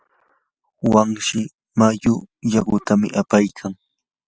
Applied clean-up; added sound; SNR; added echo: none; none; none; none.